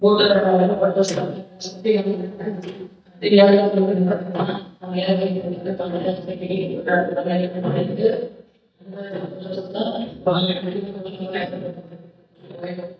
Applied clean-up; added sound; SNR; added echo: neural mask model DeepFilterNet 3.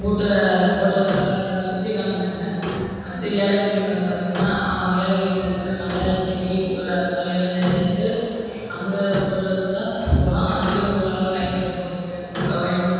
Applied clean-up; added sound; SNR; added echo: none; Clock; 9 dB; reverberation time 2.1 s.